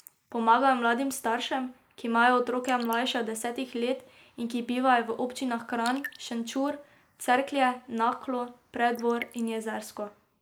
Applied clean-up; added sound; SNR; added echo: neural mask model Resemble Enhance denoiser.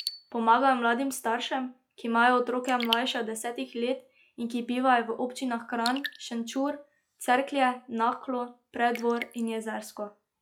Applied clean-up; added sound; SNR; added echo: classical method log-MMSE.